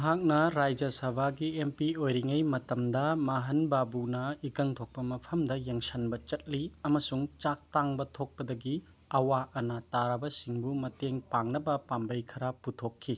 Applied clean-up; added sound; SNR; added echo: none; none; none; none.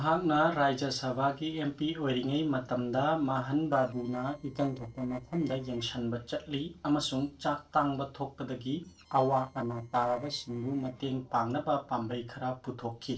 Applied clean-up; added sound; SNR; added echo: neural separator model SepFormer DNS4.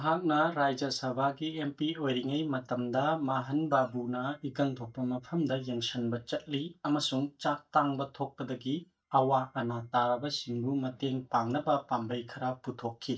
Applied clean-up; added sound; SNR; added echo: neural mask model DeepFilterNet 3.